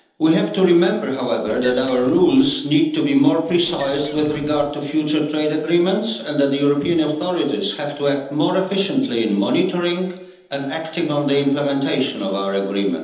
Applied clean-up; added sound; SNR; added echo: neural separator model SepFormer DNS4.